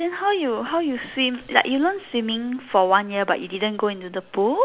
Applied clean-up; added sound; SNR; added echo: none; none; none; none.